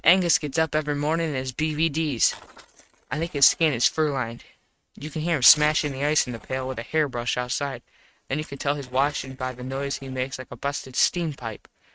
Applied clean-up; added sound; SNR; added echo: neural mask model RNNoise.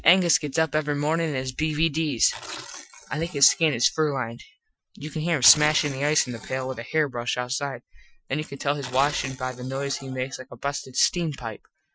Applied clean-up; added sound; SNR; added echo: classical method Wiener filter.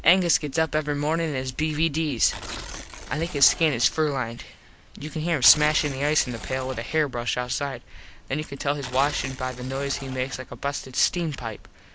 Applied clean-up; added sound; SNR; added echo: none; Tearing; 12 dB; none.